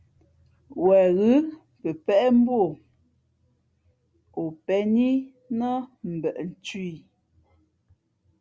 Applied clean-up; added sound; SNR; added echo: none; none; none; none.